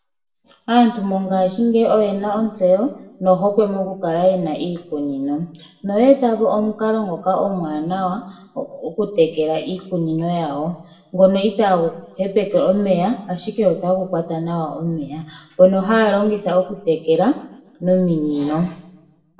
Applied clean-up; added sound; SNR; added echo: none; none; none; reverberation time 0.6 s.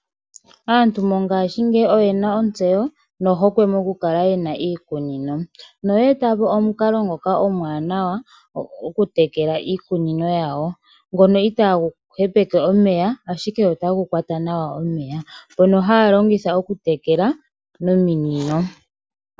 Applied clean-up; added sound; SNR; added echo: none; none; none; none.